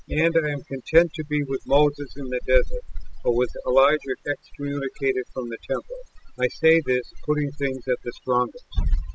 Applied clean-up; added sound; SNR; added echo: classical method spectral subtraction.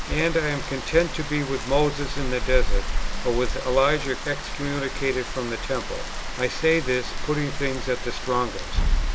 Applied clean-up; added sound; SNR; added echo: none; Rain; 0 dB; none.